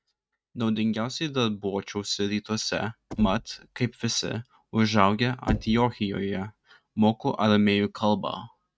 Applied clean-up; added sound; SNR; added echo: neural mask model RNNoise.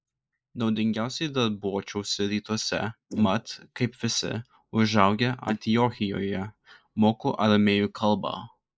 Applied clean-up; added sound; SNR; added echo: neural mask model Resemble Enhance denoiser.